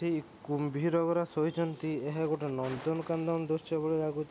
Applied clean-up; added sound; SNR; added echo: none; none; none; none.